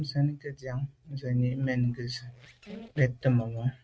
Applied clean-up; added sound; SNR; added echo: neural mask model RNNoise.